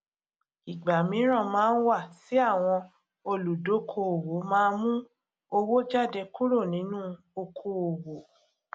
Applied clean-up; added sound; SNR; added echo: none; none; none; none.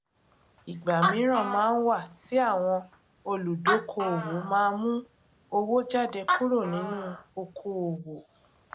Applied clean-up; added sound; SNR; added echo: none; Animal; 7 dB; none.